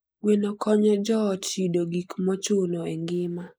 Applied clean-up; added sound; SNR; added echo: neural mask model Resemble Enhance denoiser.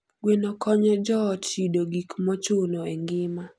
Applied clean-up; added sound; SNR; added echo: none; none; none; none.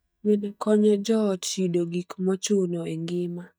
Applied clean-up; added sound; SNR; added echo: neural mask model DeepFilterNet 3.